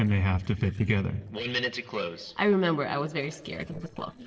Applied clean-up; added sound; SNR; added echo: neural separator model SepFormer DNS4.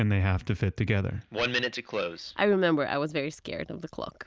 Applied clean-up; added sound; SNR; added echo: none; none; none; none.